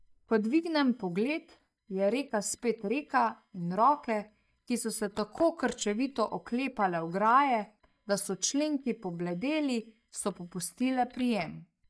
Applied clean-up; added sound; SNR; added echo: neural mask model DeepFilterNet 3.